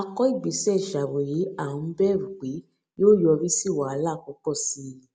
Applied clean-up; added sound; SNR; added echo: none; none; none; none.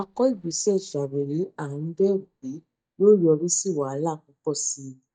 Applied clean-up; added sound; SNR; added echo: neural mask model DeepFilterNet 3.